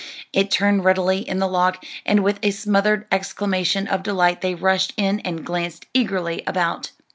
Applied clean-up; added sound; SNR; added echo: none; none; none; none.